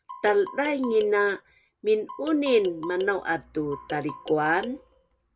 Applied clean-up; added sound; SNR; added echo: none; Marimba, xylophone; 16 dB; none.